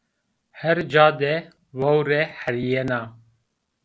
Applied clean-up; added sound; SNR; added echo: none; none; none; none.